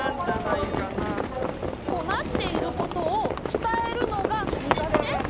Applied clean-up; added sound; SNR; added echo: none; Livestock, farm animals, working animals; -3 dB; none.